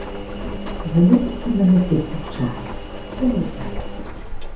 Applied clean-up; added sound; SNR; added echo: none; Engine; 7 dB; reverberation time 0.6 s.